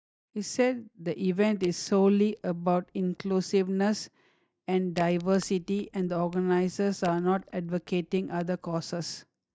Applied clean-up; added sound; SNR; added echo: neural mask model DeepFilterNet 3.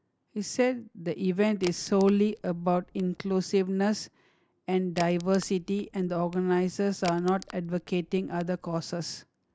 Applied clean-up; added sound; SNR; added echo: none; Crack; 19 dB; none.